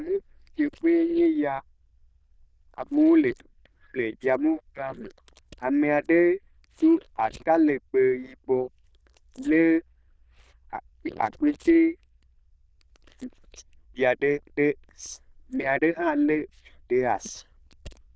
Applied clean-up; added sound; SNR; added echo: neural diffusion model UNIVERSE++.